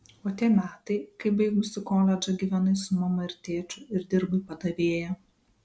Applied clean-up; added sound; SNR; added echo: none; none; none; none.